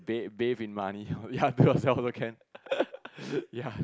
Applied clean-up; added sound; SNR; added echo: none; none; none; none.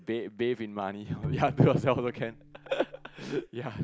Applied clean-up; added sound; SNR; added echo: none; Bowed string instrument; 11 dB; none.